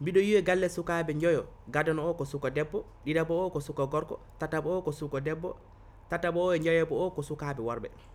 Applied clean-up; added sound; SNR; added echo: none; none; none; none.